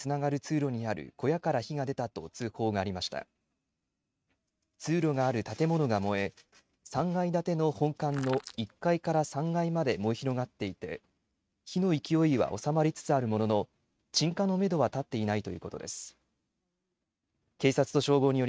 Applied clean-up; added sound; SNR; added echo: neural mask model RNNoise.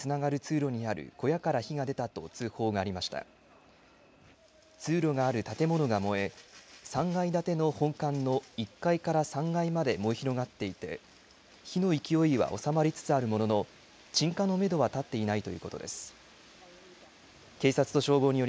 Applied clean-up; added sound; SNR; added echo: none; none; none; none.